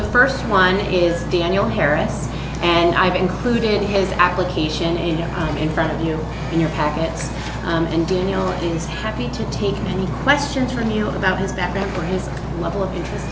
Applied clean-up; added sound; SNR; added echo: none; Wind / Ocean; 7 dB; none.